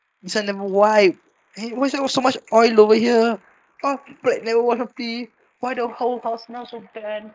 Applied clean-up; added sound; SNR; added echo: neural mask model Resemble Enhance denoiser.